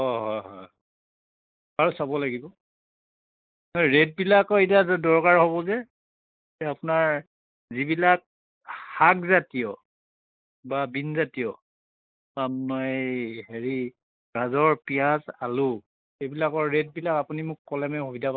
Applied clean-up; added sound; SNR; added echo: neural mask model Resemble Enhance denoiser.